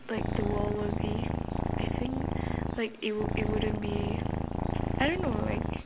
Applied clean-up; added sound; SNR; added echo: none; Purr; -4 dB; none.